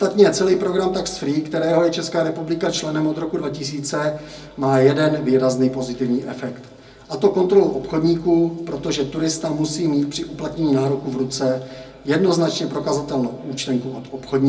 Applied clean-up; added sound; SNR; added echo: none; none; none; reverberation time 0.2 s.